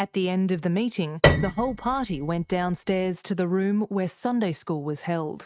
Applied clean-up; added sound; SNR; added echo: neural mask model RNNoise.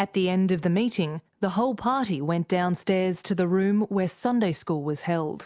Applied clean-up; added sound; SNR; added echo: none; none; none; none.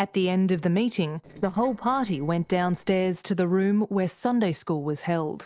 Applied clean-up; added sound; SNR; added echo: neural separator model SepFormer DNS4.